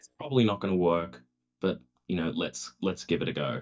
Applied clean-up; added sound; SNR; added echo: neural mask model DeepFilterNet 3.